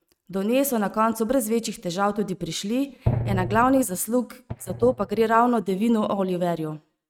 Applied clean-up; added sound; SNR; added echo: neural mask model RNNoise.